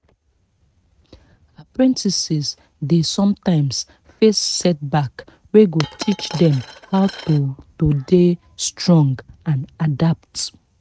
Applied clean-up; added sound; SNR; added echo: neural mask model RNNoise.